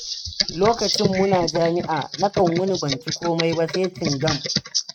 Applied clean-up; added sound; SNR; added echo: neural mask model RNNoise.